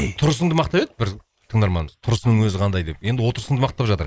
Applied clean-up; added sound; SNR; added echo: neural mask model Resemble Enhance denoiser.